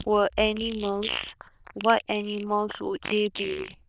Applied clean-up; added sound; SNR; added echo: neural diffusion model UNIVERSE++.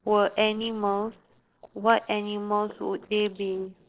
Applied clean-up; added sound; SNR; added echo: neural separator model SepFormer DNS4.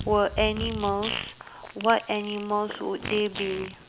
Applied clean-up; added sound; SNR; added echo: none; Fart; 9 dB; none.